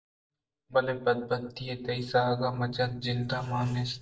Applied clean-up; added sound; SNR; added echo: neural mask model DeepFilterNet 3.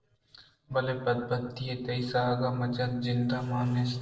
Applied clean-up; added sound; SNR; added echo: neural separator model SepFormer DNS4.